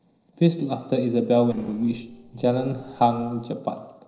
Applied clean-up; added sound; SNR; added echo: neural separator model SepFormer DNS4.